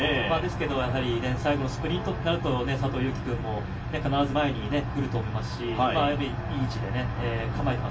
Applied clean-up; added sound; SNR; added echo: none; Brass instrument; 19 dB; reverberation time 0.2 s.